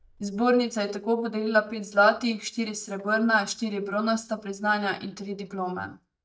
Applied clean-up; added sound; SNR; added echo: neural mask model DeepFilterNet 3.